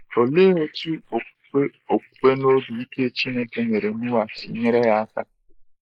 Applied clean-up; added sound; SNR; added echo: neural mask model Resemble Enhance denoiser.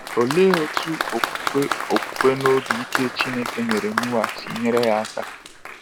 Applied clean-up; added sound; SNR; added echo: none; Applause; 4 dB; none.